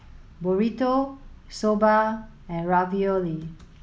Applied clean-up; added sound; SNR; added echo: none; none; none; none.